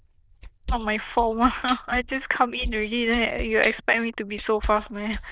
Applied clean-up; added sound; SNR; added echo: neural diffusion model UNIVERSE++.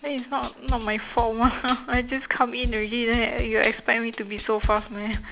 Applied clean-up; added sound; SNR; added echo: none; Drum / Drum kit; 8 dB; none.